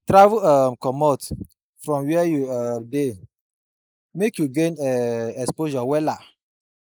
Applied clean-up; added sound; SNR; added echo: neural mask model Resemble Enhance denoiser.